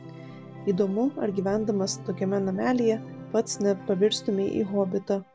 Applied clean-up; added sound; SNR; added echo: none; Organ; 15 dB; none.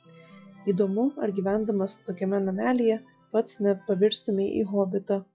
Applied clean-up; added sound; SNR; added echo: classical method log-MMSE.